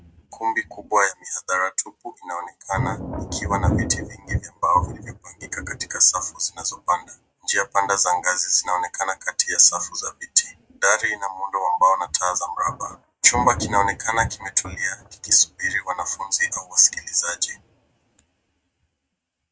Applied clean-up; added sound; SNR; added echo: neural mask model RNNoise.